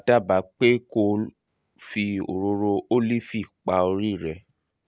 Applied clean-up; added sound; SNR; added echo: none; none; none; none.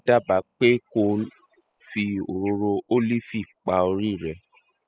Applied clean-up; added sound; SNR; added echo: classical method spectral subtraction.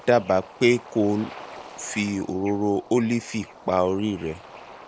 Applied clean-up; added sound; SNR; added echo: none; Bird / Ocean; 19 dB; none.